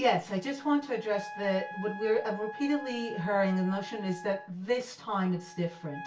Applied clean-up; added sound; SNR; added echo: none; Wind instrument, woodwind instrument; 14 dB; reverberation time 0.2 s.